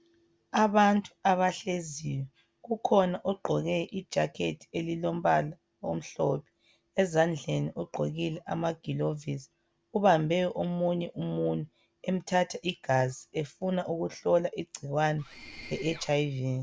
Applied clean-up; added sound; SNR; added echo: none; Mechanisms; 16 dB; none.